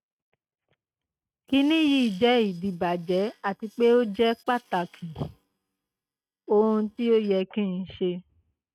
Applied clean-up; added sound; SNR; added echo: neural mask model RNNoise.